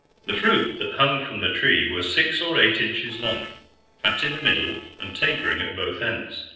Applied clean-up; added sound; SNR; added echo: neural separator model SepFormer DNS4.